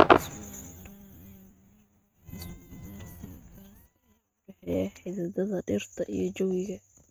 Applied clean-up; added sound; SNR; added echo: neural mask model RNNoise.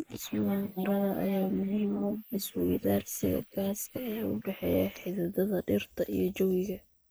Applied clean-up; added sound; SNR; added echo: neural mask model Resemble Enhance denoiser.